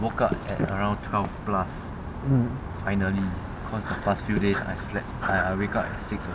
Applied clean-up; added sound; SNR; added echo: none; Walk, footsteps; 13 dB; none.